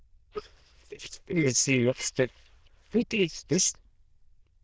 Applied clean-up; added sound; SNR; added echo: neural diffusion model UNIVERSE++.